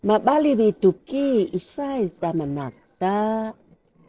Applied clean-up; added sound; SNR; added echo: neural separator model SepFormer DNS4.